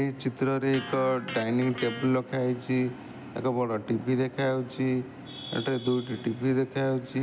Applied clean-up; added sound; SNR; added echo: none; Electric guitar; 14 dB; none.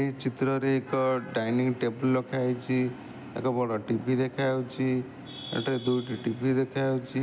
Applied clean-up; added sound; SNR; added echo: none; none; none; none.